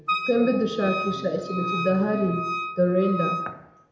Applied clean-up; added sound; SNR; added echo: none; Wind instrument, woodwind instrument; 6 dB; reverberation time 0.8 s.